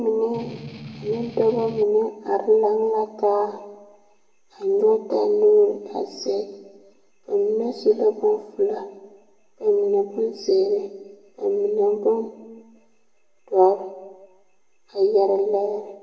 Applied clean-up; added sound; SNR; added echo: none; Strum; 14 dB; reverberation time 0.8 s.